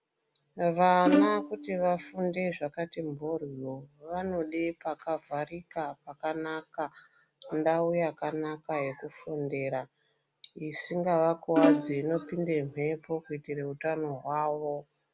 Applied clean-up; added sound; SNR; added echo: none; Bowed string instrument; -1 dB; none.